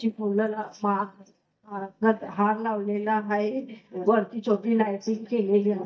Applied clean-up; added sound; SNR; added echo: neural mask model DeepFilterNet 3.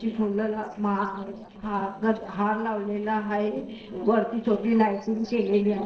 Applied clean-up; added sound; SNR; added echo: neural separator model SepFormer DNS4.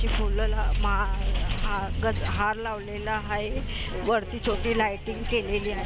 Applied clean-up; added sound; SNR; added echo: none; none; none; none.